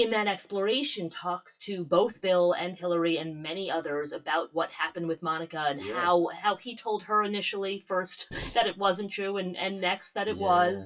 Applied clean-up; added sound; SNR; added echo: classical method WPE with log-MMSE.